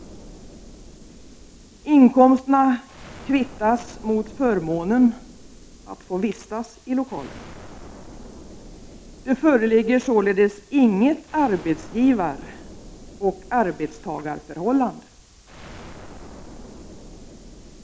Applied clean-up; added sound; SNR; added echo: none; Explosion; 20 dB; none.